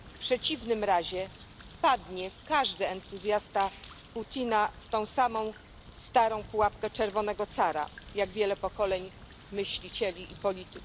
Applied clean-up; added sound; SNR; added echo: none; Bird; 17 dB; none.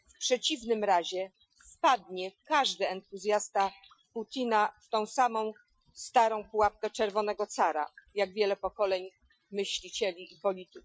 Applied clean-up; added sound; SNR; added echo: classical method Wiener filter.